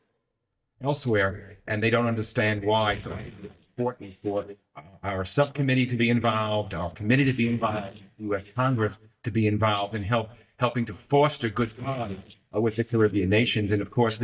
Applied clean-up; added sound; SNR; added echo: neural mask model DeepFilterNet 3.